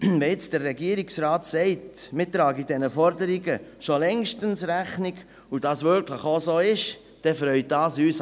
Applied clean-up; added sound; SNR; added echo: none; none; none; none.